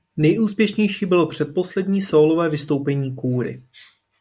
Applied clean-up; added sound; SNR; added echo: none; none; none; none.